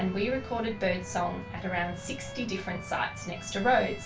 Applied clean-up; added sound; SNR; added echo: none; Bowed string instrument; 15 dB; reverberation time 0.2 s.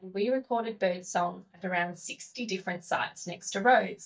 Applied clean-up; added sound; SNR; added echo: neural mask model DeepFilterNet 3.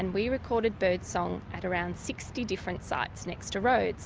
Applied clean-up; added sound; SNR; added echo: none; none; none; none.